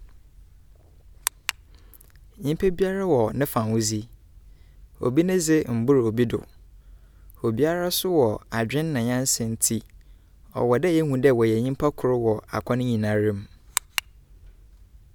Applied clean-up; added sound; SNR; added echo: none; none; none; none.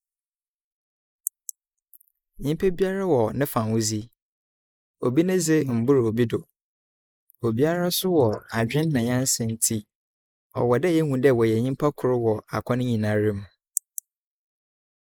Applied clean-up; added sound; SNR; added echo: neural mask model Resemble Enhance denoiser.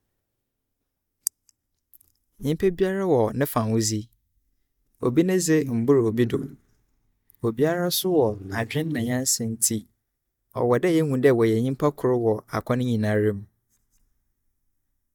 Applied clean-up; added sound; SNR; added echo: neural mask model DeepFilterNet 3.